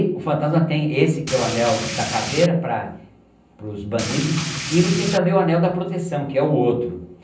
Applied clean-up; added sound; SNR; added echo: none; Rain; 7 dB; reverberation time 0.6 s.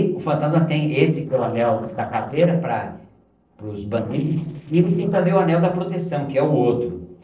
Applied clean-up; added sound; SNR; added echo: neural separator model SepFormer DNS4.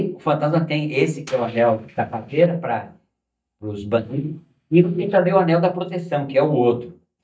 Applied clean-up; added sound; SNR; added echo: neural mask model DeepFilterNet 3.